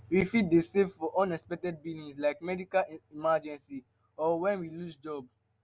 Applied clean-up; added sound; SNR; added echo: none; none; none; none.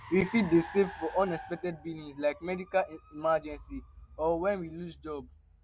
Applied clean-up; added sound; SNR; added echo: none; Car; 17 dB; none.